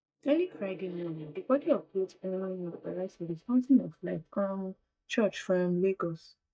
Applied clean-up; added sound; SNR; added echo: neural mask model DeepFilterNet 3.